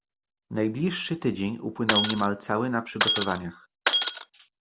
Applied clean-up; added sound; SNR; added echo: none; Shatter; -4 dB; none.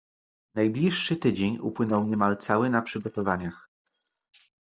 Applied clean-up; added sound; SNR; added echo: neural mask model DeepFilterNet 3.